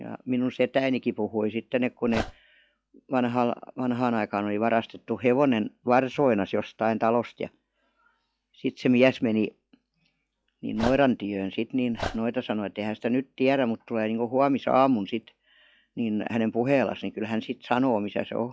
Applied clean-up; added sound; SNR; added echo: classical method log-MMSE.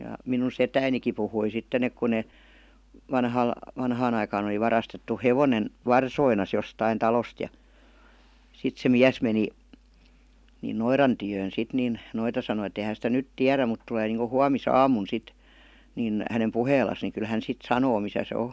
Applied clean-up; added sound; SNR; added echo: none; none; none; none.